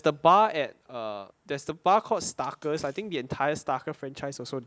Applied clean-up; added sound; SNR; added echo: none; none; none; none.